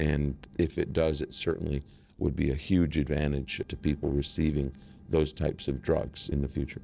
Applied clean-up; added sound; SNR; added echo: neural separator model SepFormer DNS4.